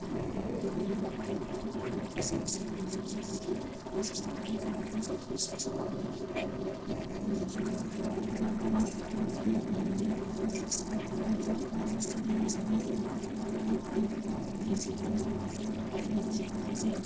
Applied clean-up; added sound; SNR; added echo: neural separator model SepFormer DNS4.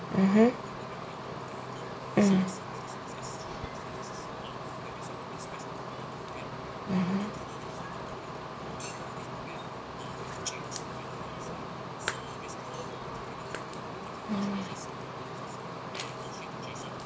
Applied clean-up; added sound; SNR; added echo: none; none; none; none.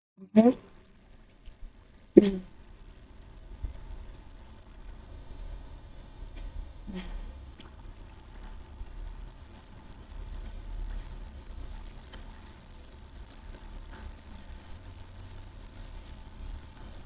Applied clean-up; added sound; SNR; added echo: neural mask model DeepFilterNet 3.